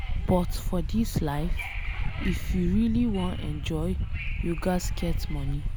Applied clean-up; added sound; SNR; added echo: none; Subway, metro, underground / Wind; -1 dB; none.